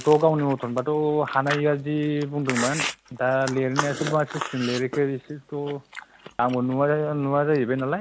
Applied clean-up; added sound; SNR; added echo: none; Chewing, mastication; 11 dB; none.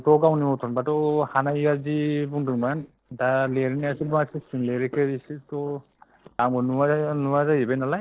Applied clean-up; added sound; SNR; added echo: neural separator model SepFormer DNS4.